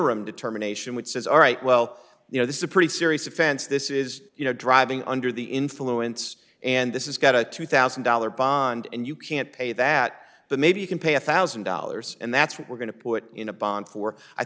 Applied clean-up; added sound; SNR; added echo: none; none; none; none.